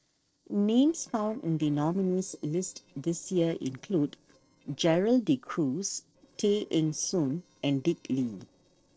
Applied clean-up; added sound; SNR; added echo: neural separator model SepFormer DNS4.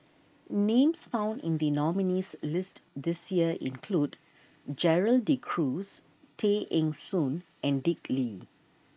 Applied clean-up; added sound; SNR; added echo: neural mask model Resemble Enhance denoiser.